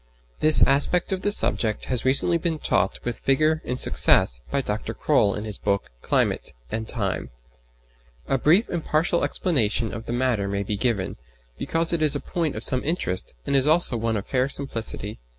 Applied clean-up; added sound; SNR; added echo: none; none; none; none.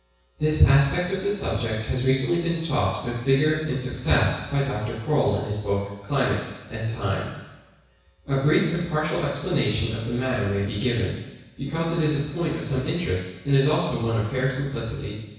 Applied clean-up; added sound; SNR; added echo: none; none; none; reverberation time 1.1 s.